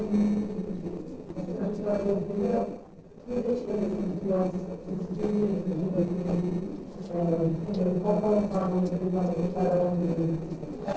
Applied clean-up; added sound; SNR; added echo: neural separator model SepFormer DNS4.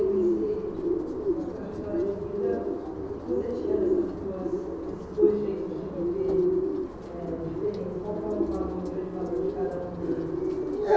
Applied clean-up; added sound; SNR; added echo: none; Bird; -3 dB; reverberation time 1.2 s.